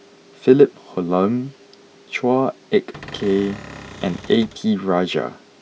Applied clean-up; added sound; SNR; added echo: none; Cupboard open or close / Door; 16 dB; none.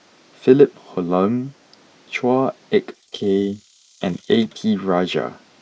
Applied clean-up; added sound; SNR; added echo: neural mask model Resemble Enhance denoiser.